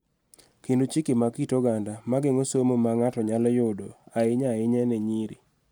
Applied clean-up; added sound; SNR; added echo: none; none; none; none.